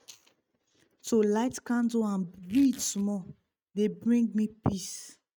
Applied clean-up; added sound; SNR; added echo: neural mask model RNNoise.